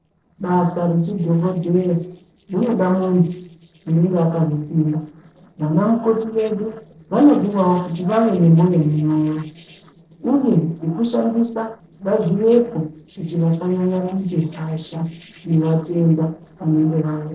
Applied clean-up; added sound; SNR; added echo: neural separator model SepFormer DNS4.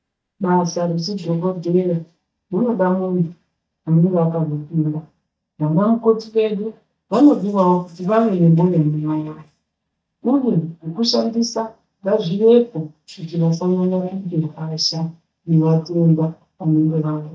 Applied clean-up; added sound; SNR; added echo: neural mask model DeepFilterNet 3.